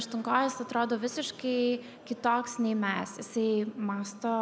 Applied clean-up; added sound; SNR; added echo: none; none; none; none.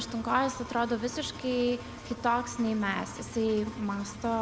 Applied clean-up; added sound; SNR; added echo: none; Engine; 13 dB; none.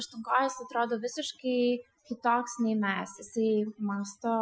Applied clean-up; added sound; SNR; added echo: classical method Wiener filter.